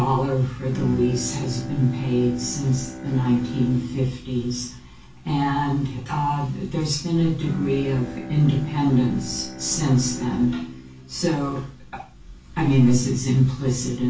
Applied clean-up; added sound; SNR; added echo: none; Bowed string instrument; 14 dB; reverberation time 0.3 s.